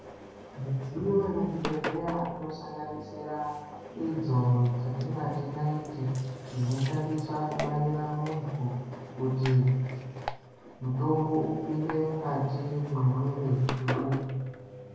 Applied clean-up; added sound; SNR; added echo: none; Engine; 12 dB; reverberation time 1.3 s.